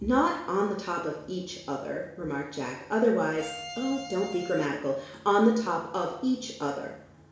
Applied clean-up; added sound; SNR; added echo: none; Bowed string instrument; 12 dB; reverberation time 0.7 s.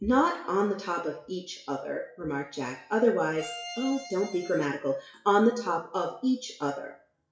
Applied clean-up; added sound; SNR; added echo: classical method WPE with log-MMSE.